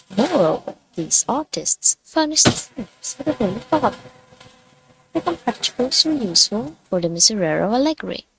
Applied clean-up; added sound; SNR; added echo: neural mask model RNNoise.